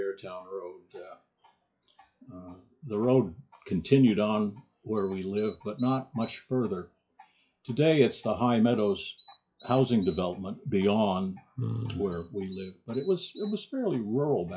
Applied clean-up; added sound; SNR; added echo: classical method log-MMSE.